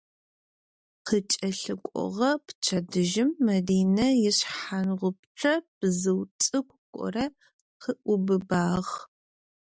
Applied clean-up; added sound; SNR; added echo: none; none; none; none.